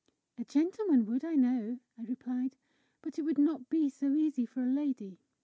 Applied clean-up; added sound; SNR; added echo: none; none; none; none.